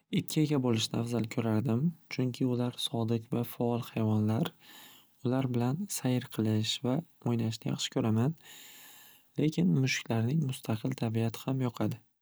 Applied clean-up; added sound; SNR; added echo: none; none; none; none.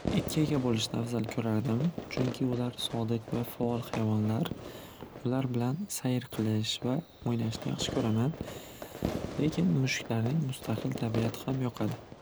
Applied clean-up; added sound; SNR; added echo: none; Fireworks; 9 dB; none.